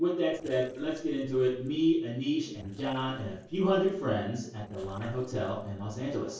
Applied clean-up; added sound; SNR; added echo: neural separator model SepFormer DNS4.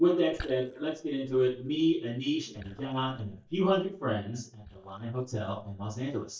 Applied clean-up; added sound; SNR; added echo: neural mask model DeepFilterNet 3.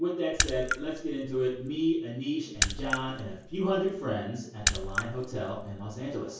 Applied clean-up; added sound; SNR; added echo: none; Raindrop / Splash, splatter; 3 dB; reverberation time 0.6 s.